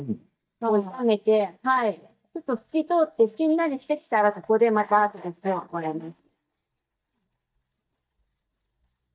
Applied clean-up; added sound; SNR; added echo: neural mask model DeepFilterNet 3.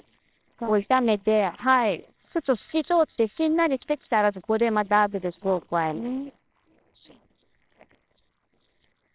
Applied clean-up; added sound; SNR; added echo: neural separator model SepFormer WHAMR!.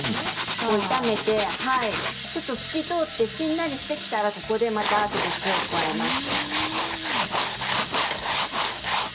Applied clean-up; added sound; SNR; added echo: none; Tools; 2 dB; reverberation time 0.5 s.